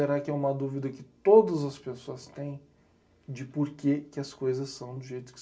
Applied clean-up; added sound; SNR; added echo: none; none; none; reverberation time 0.2 s.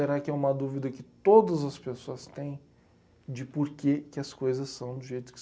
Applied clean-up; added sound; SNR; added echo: none; none; none; none.